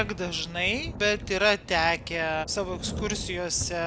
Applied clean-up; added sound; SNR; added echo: none; Thunder / Rain; 10 dB; none.